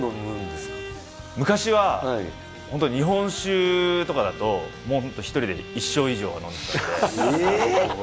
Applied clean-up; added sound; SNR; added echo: none; Bowed string instrument; 17 dB; none.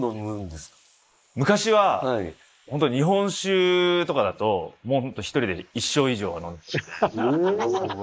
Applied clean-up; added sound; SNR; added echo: neural mask model Resemble Enhance denoiser.